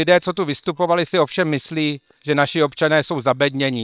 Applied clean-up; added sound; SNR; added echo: neural separator model SepFormer WHAM!.